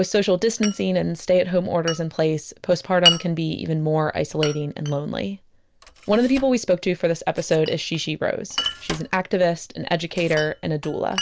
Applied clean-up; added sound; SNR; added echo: none; Glass; 9 dB; none.